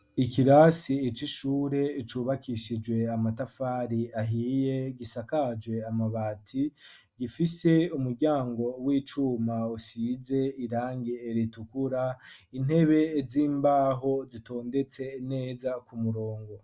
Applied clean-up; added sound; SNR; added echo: none; none; none; none.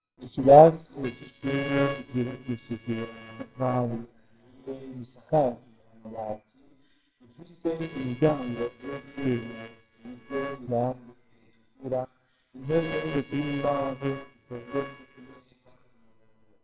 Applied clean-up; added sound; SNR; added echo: neural separator model SepFormer WHAMR!.